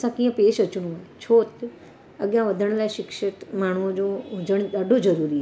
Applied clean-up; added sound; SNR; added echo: none; none; none; none.